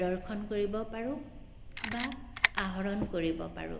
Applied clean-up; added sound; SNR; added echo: none; Camera; 2 dB; none.